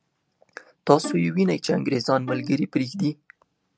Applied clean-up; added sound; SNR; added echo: none; Bowed string instrument; 11 dB; none.